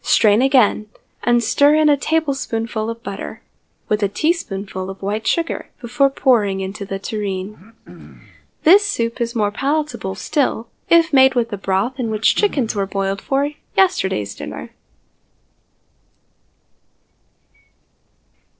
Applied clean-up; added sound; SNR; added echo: neural separator model SepFormer DNS4.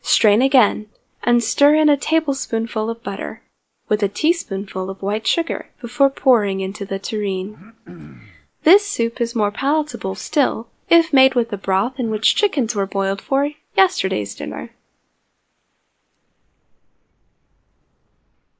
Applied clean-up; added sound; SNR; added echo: neural mask model Resemble Enhance denoiser.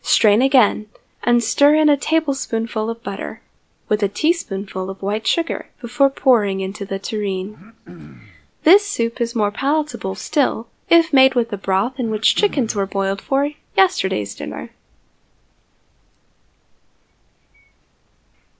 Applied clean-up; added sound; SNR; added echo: none; Cough; 19 dB; none.